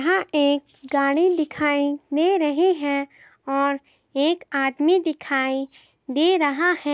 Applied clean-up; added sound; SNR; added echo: none; none; none; none.